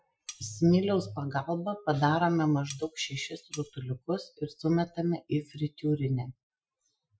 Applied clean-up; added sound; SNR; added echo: classical method Wiener filter.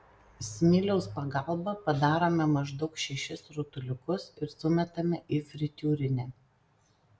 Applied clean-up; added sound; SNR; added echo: none; none; none; none.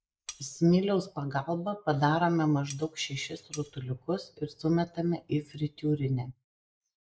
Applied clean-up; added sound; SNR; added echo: neural mask model Resemble Enhance denoiser.